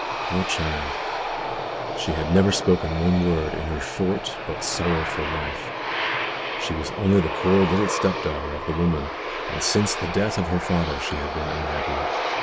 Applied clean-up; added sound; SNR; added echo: none; Aircraft; 3 dB; none.